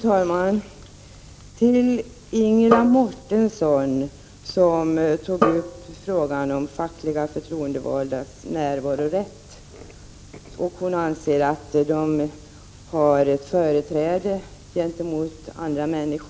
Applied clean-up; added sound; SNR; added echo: none; Drum; 6 dB; none.